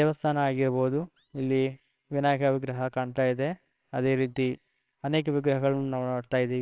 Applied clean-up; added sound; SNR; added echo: neural separator model SepFormer WHAMR!.